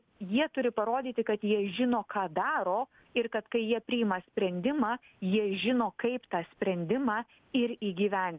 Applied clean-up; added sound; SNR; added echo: none; none; none; none.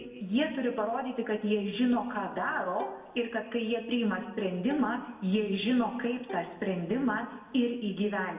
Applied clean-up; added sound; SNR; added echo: none; Bowed string instrument; 18 dB; reverberation time 0.9 s.